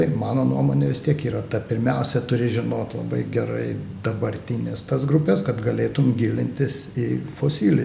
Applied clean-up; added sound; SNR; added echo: none; none; none; none.